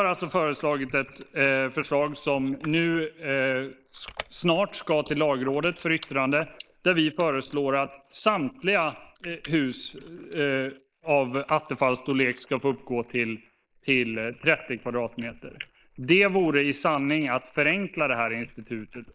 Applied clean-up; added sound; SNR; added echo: neural mask model Resemble Enhance denoiser.